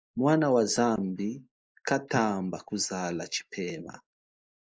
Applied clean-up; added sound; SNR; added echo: neural mask model Resemble Enhance denoiser.